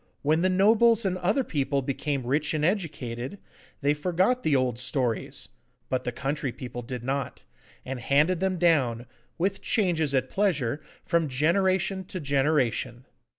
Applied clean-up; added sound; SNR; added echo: none; none; none; none.